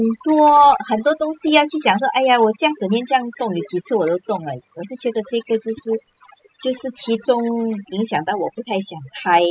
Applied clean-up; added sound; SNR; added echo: classical method spectral subtraction.